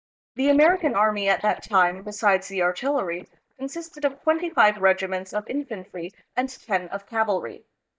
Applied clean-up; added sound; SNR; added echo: neural mask model DeepFilterNet 3.